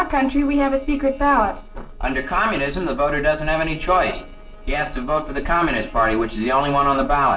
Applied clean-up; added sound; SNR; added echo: neural separator model SepFormer DNS4.